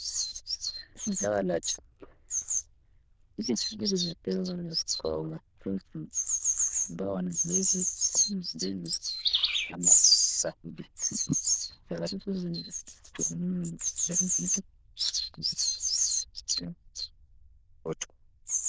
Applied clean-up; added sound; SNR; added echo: neural diffusion model UNIVERSE++.